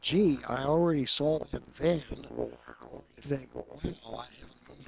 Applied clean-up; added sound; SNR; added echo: neural separator model SepFormer WHAM!.